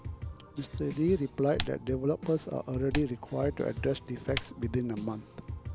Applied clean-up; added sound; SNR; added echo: none; Drum kit + Typing; 8 dB; none.